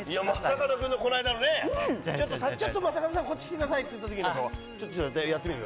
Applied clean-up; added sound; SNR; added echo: none; none; none; none.